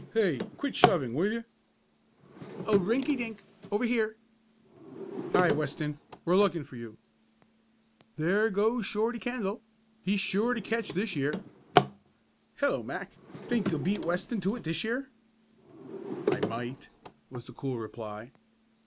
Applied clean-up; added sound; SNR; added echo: none; Drawer open or close; 5 dB; none.